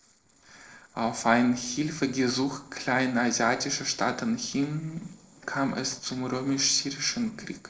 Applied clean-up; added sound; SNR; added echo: neural separator model SepFormer DNS4.